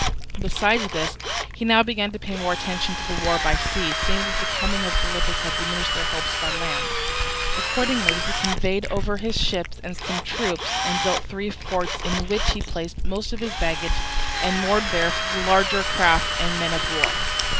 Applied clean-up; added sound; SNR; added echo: none; Cat + Drill; -2 dB; none.